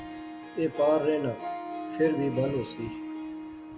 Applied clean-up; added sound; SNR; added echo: none; Harp; 8 dB; none.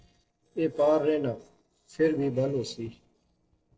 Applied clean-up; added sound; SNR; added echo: neural separator model SepFormer DNS4.